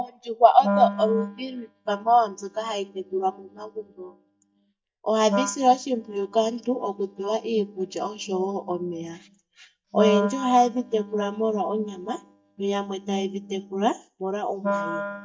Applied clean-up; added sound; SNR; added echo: neural mask model DeepFilterNet 3.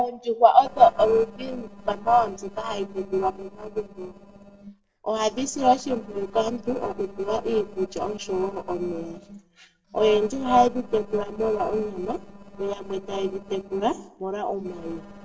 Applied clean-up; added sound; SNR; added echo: neural separator model SepFormer DNS4.